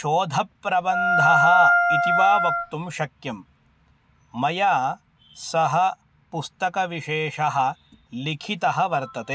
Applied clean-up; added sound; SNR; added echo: none; Wind instrument, woodwind instrument; -5 dB; none.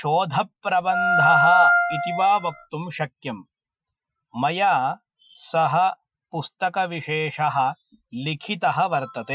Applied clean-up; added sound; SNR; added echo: classical method Wiener filter.